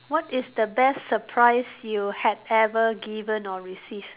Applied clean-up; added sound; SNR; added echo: none; none; none; none.